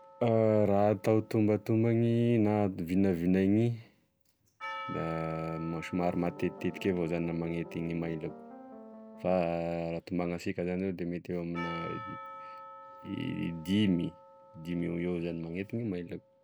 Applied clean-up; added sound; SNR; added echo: none; Percussion + Piano; 17 dB; none.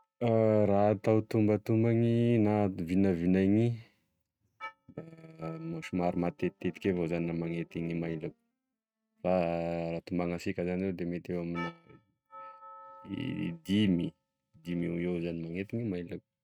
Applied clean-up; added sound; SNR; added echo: neural mask model RNNoise.